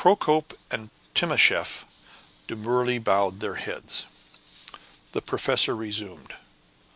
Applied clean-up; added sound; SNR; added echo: none; none; none; none.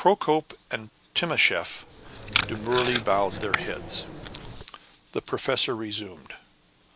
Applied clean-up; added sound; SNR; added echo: none; Packing tape, duct tape; 2 dB; none.